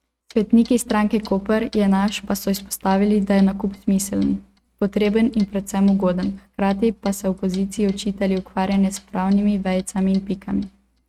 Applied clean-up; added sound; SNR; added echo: neural mask model RNNoise.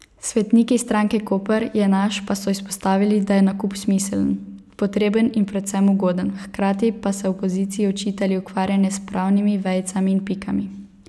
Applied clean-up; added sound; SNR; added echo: none; none; none; none.